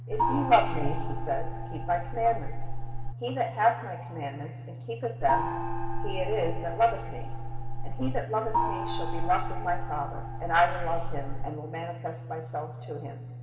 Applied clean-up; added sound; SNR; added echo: none; Gong; -1 dB; reverberation time 2.0 s.